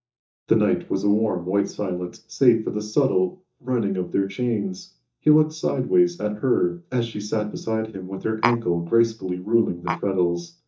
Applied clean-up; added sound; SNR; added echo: neural mask model DeepFilterNet 3.